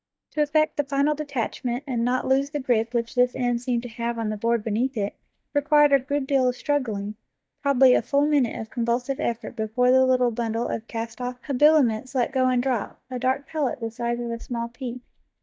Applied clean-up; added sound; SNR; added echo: neural mask model DeepFilterNet 3.